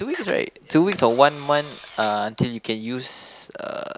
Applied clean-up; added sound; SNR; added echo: none; Camera; 17 dB; none.